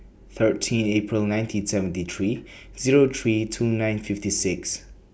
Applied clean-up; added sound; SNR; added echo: none; none; none; none.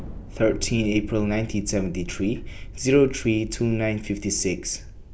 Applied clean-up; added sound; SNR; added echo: none; Thunder; 11 dB; none.